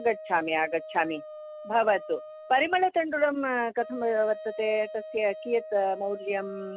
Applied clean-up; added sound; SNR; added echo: none; Wind instrument, woodwind instrument; 14 dB; none.